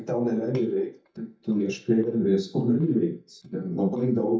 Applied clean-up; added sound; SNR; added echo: neural mask model DeepFilterNet 3.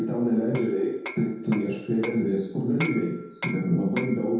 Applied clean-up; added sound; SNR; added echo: none; Hammer; 14 dB; reverberation time 0.9 s.